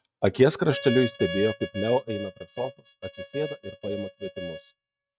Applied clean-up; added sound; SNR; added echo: neural mask model RNNoise.